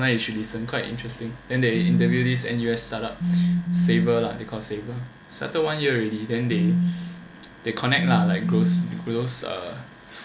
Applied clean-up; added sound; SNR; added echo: none; Telephone; -2 dB; none.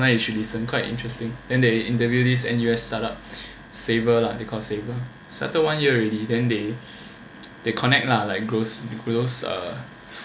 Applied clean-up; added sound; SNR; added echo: none; none; none; none.